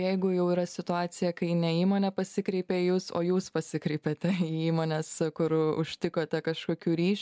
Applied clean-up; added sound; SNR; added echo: none; none; none; none.